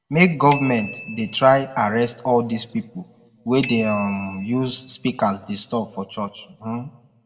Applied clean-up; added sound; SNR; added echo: none; Bicycle bell; 16 dB; reverberation time 1.0 s.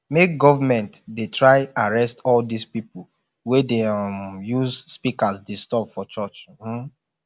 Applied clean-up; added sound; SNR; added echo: none; none; none; none.